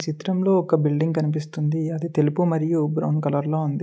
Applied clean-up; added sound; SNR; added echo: none; none; none; none.